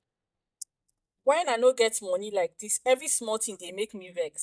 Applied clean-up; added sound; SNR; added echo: neural mask model DeepFilterNet 3.